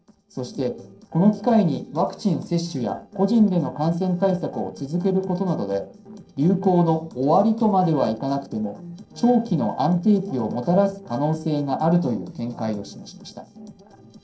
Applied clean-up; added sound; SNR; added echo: neural separator model SepFormer DNS4.